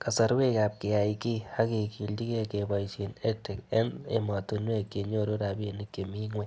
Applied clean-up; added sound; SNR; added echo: none; none; none; none.